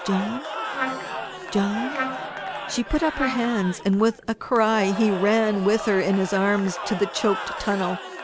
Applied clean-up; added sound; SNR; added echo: none; Trumpet + Crowd / Cheering; 8 dB; none.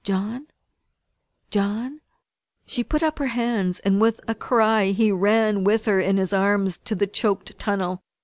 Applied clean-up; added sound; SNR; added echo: none; none; none; none.